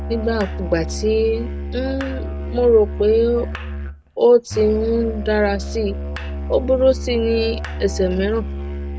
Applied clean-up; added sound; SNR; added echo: none; Musical instrument; 7 dB; none.